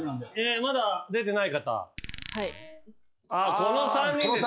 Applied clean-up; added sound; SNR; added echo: classical method log-MMSE.